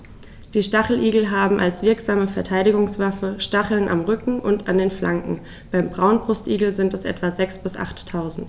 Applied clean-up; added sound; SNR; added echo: none; none; none; none.